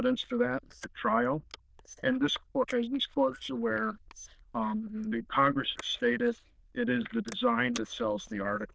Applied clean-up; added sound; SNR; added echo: neural diffusion model UNIVERSE++.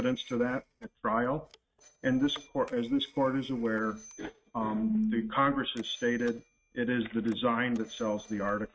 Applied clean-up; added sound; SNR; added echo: neural mask model RNNoise.